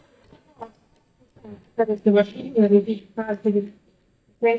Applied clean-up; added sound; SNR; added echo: neural mask model DeepFilterNet 3.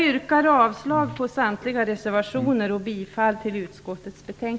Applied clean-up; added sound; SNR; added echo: none; none; none; none.